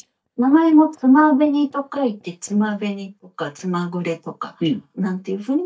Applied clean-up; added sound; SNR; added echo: neural mask model DeepFilterNet 3.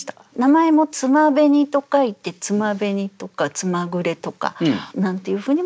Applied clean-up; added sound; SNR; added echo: none; none; none; none.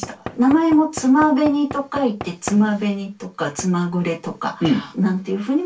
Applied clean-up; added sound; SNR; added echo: none; Knock / Wood; 17 dB; reverberation time 0.2 s.